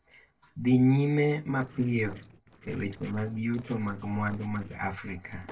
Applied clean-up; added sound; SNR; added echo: neural separator model SepFormer DNS4.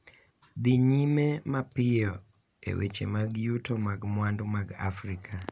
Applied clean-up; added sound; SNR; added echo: none; none; none; none.